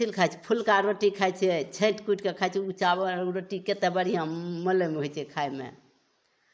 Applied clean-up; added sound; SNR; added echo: neural mask model Resemble Enhance denoiser.